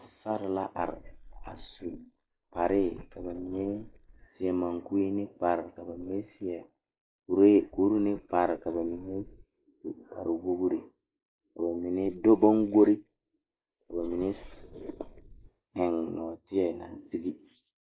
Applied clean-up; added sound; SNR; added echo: neural mask model Resemble Enhance denoiser.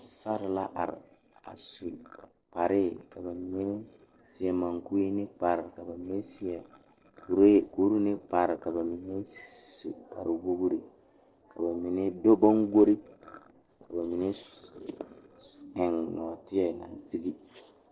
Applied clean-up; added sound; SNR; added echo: neural separator model SepFormer DNS4.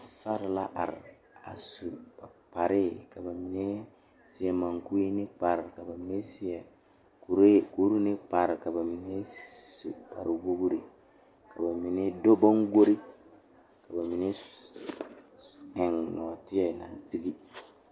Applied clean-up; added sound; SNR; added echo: none; none; none; none.